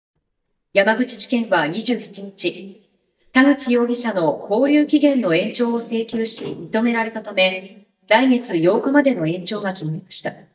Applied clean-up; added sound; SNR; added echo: neural mask model DeepFilterNet 3.